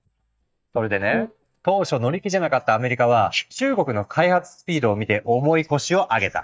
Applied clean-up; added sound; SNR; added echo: neural mask model DeepFilterNet 3.